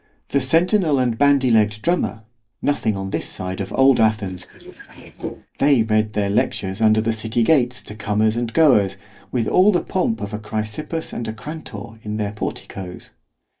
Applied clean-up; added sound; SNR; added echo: neural mask model Resemble Enhance denoiser.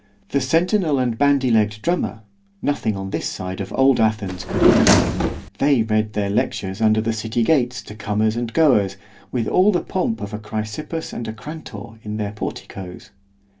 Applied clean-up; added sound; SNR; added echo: none; Drawer open or close; -3 dB; none.